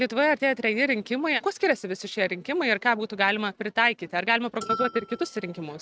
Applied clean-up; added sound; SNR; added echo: neural mask model RNNoise.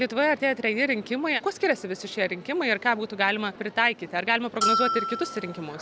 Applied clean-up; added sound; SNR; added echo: none; Bell; 0 dB; none.